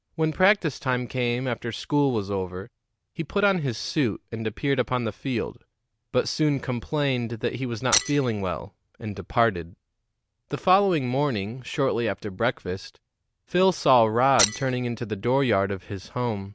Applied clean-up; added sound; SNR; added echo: none; Shatter; 4 dB; none.